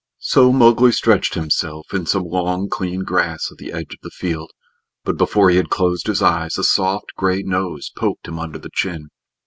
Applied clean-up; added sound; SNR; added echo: none; none; none; none.